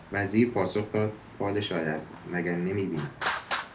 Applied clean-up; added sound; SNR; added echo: none; Traffic noise, roadway noise; 9 dB; reverberation time 0.3 s.